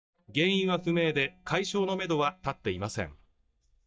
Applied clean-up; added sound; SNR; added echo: neural mask model DeepFilterNet 3.